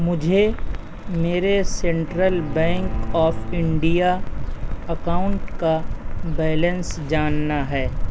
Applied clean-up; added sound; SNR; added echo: none; Bowed string instrument; 16 dB; none.